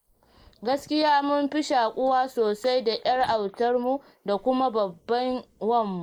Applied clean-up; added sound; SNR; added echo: neural mask model Resemble Enhance denoiser.